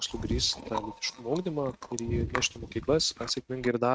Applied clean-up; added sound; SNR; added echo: neural mask model RNNoise.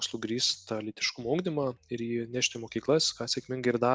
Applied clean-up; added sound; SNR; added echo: none; none; none; none.